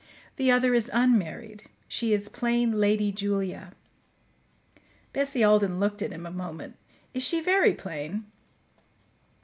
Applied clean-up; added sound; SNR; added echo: none; none; none; none.